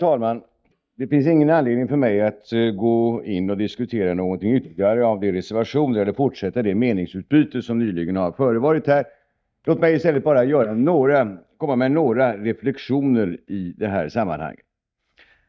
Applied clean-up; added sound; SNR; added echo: neural mask model DeepFilterNet 3.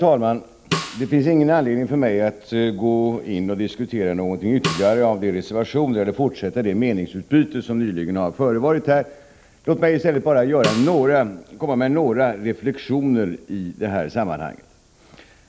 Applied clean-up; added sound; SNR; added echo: none; Snare drum; 11 dB; none.